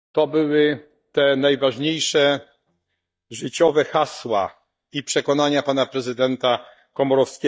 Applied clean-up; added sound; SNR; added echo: neural mask model DeepFilterNet 3.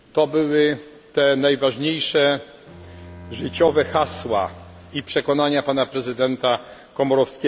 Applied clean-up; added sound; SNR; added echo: none; Bowed string instrument; 20 dB; none.